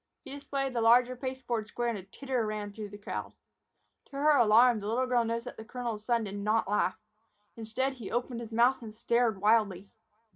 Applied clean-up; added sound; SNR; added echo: none; none; none; reverberation time 0.3 s.